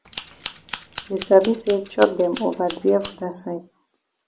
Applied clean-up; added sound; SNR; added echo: none; Scissors; 15 dB; none.